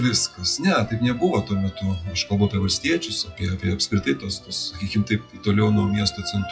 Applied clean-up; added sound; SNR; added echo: classical method WPE with log-MMSE.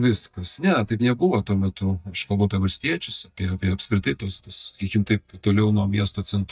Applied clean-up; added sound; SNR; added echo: neural mask model DeepFilterNet 3.